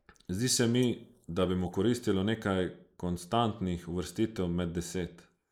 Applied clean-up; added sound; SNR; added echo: neural mask model Resemble Enhance denoiser.